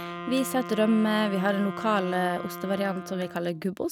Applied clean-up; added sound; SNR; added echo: none; Wind instrument, woodwind instrument; 11 dB; none.